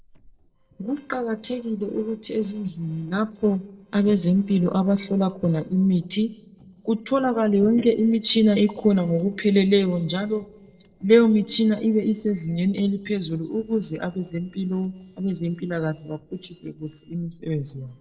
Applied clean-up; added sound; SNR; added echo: neural separator model SepFormer DNS4.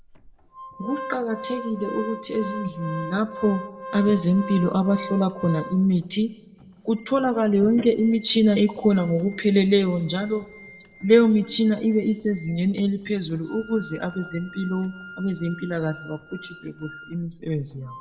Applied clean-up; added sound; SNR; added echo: none; Organ; 16 dB; reverberation time 1.0 s.